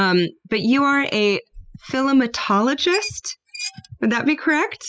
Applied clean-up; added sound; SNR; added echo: classical method spectral subtraction.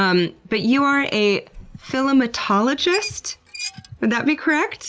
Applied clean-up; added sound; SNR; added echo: none; Squeak; 16 dB; none.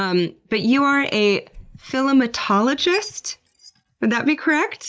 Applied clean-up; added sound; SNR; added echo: neural mask model DeepFilterNet 3.